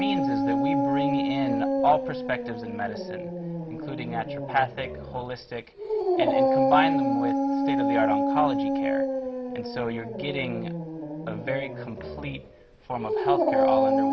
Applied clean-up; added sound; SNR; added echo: none; Dog; -5 dB; none.